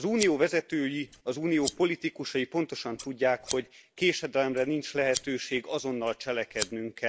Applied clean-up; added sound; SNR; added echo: neural mask model Resemble Enhance denoiser.